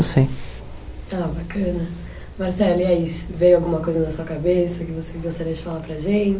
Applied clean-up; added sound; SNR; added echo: none; none; none; none.